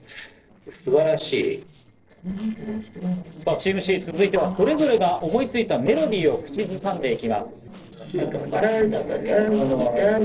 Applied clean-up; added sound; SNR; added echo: neural separator model SepFormer DNS4.